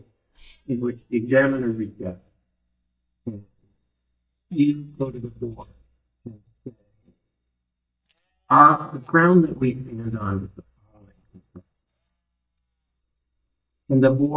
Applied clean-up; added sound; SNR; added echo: neural mask model DeepFilterNet 3.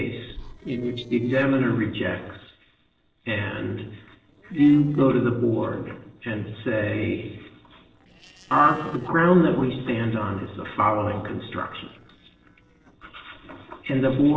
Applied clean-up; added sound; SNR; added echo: neural separator model SepFormer DNS4.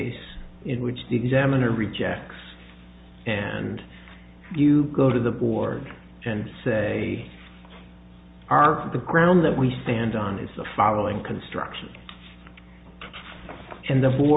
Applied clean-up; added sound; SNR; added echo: none; none; none; none.